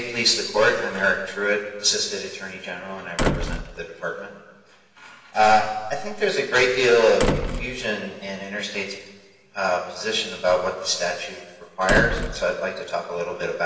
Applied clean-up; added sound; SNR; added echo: none; Slam; 5 dB; reverberation time 1.4 s.